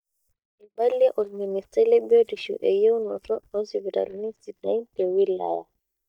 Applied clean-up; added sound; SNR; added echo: neural mask model DeepFilterNet 3.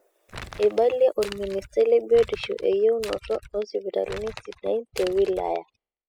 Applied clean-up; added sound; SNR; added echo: classical method spectral subtraction.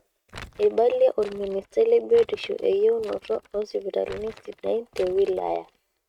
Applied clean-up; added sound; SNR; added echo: neural mask model RNNoise.